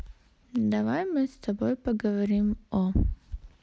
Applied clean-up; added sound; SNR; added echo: none; none; none; none.